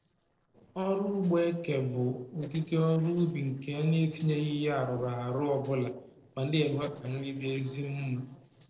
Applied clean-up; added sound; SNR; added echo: neural separator model SepFormer DNS4.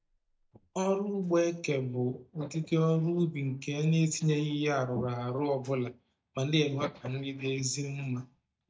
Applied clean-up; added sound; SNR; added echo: neural mask model DeepFilterNet 3.